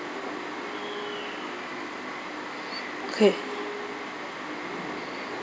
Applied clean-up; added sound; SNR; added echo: none; Bowed string instrument; 13 dB; none.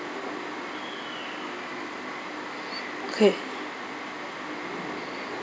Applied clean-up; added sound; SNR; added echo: none; none; none; none.